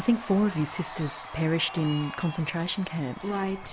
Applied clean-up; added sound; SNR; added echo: none; Cheering; 13 dB; none.